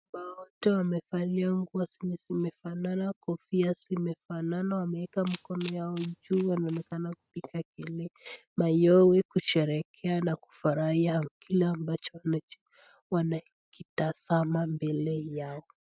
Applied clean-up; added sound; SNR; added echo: neural mask model RNNoise.